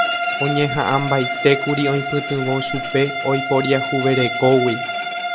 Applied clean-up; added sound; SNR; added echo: none; Bowed string instrument; 4 dB; none.